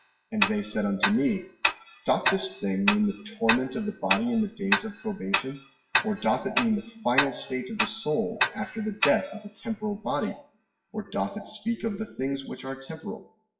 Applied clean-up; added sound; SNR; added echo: classical method WPE with log-MMSE.